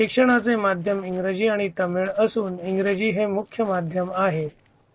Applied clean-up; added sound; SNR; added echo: neural separator model SepFormer DNS4.